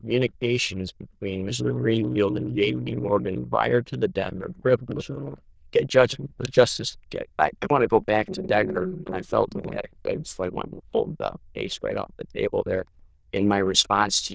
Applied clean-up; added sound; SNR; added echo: neural diffusion model UNIVERSE++.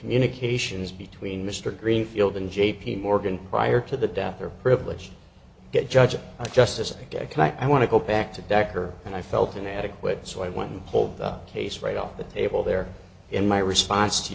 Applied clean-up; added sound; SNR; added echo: none; none; none; none.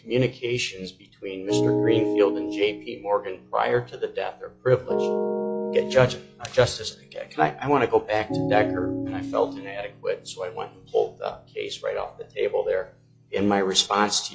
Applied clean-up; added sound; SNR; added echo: classical method log-MMSE.